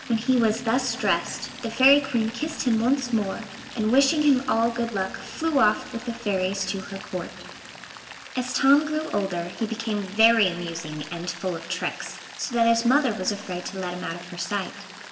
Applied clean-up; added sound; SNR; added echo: none; Rain; 16 dB; reverberation time 1.7 s.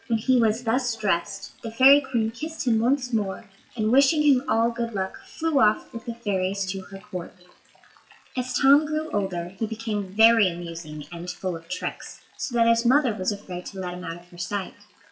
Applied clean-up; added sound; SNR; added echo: classical method WPE with log-MMSE.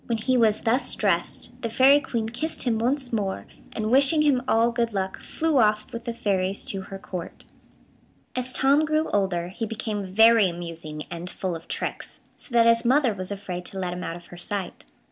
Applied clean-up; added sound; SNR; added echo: none; none; none; none.